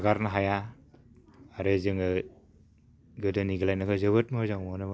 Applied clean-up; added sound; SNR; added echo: none; none; none; none.